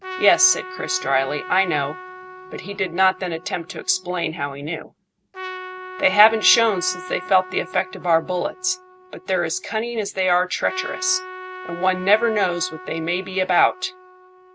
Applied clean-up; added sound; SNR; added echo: none; Trumpet; 14 dB; none.